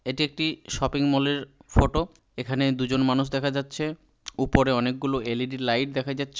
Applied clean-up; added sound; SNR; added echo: none; none; none; none.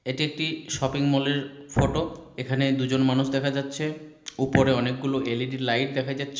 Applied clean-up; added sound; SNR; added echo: none; none; none; reverberation time 0.8 s.